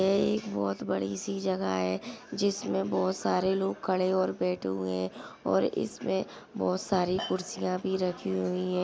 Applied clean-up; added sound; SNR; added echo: none; none; none; none.